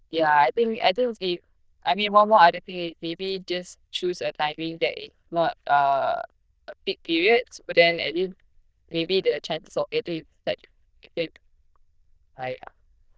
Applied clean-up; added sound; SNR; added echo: neural diffusion model UNIVERSE++.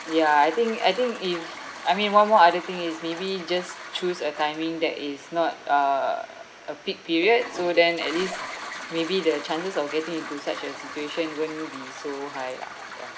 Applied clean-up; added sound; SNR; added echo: none; Toilet flush; 14 dB; none.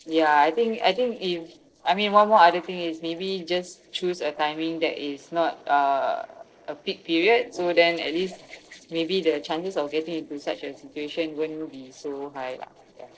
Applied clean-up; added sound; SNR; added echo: neural separator model SepFormer DNS4.